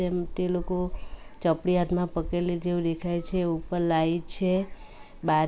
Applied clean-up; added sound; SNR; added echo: none; none; none; none.